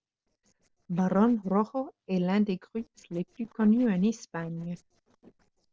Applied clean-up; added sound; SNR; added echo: neural separator model SepFormer DNS4.